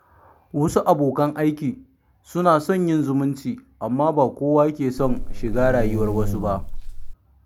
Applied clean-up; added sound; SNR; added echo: none; Buzz; 2 dB; none.